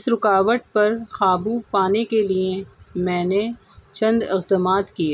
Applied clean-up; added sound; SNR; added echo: none; none; none; none.